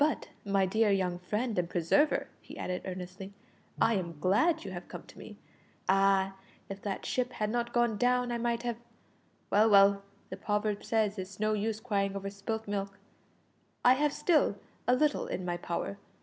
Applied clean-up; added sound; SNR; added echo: none; Bowed string instrument; 19 dB; none.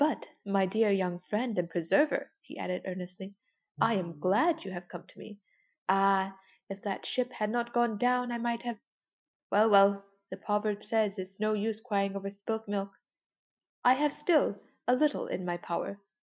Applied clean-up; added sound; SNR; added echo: classical method Wiener filter.